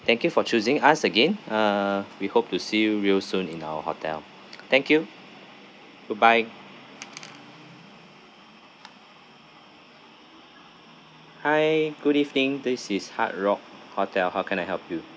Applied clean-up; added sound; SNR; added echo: none; none; none; none.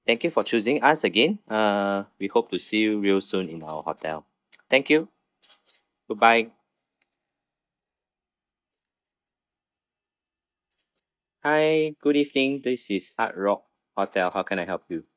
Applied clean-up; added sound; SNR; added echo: neural mask model DeepFilterNet 3.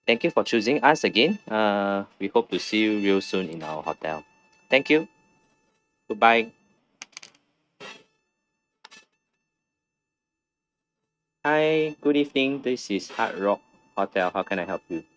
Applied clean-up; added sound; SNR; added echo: neural mask model RNNoise.